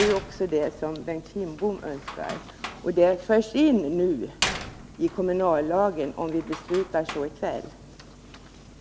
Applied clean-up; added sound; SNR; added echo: none; Slam; 12 dB; none.